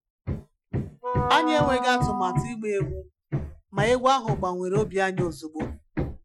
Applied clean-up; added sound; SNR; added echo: classical method Wiener filter.